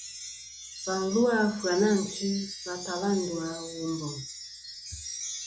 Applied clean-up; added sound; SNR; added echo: none; Wind chime; 10 dB; none.